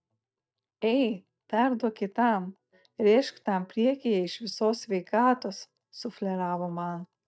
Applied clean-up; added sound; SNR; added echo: neural mask model DeepFilterNet 3.